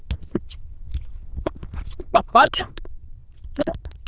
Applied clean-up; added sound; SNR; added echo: neural diffusion model UNIVERSE++.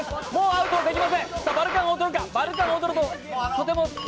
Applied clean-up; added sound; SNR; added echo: none; none; none; none.